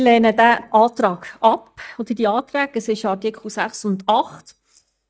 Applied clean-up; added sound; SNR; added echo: neural mask model DeepFilterNet 3.